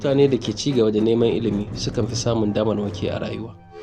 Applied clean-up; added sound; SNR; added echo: none; Squeak; 11 dB; none.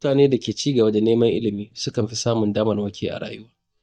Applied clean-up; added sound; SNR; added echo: neural mask model DeepFilterNet 3.